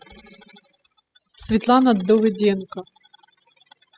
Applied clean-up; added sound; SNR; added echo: classical method spectral subtraction.